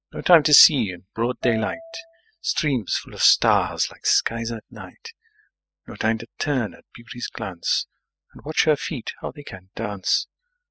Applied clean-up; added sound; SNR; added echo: classical method spectral subtraction.